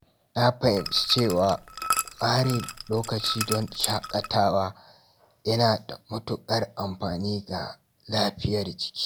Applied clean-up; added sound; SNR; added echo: none; Liquid; 7 dB; none.